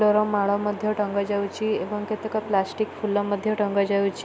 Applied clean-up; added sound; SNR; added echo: none; none; none; none.